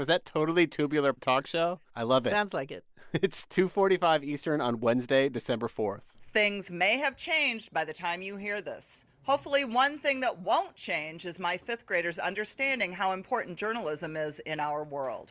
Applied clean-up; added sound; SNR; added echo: none; none; none; none.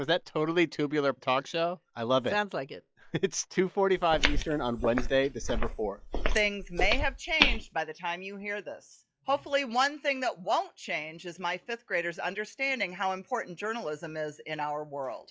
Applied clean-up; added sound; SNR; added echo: classical method log-MMSE.